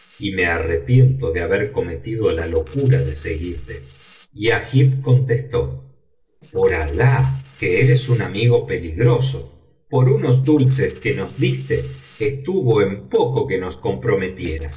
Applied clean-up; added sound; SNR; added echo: neural separator model SepFormer DNS4.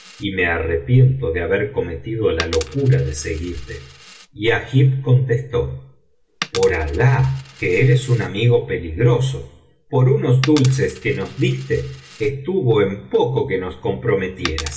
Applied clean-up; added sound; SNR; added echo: none; Coin (dropping); 19 dB; reverberation time 0.3 s.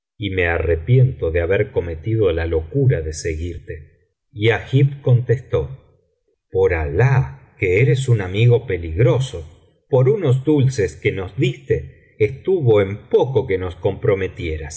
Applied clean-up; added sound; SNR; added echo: none; none; none; none.